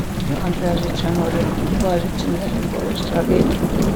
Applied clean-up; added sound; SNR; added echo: none; Thunder / Rain; -3 dB; none.